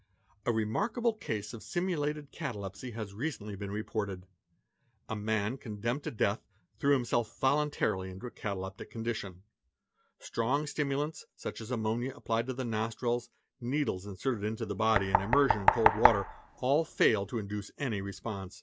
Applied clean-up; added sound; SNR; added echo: none; Knock; -2 dB; none.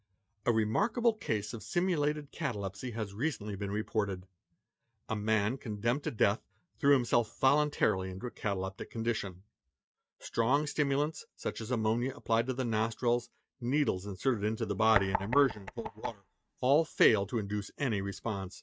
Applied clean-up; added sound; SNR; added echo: neural mask model RNNoise.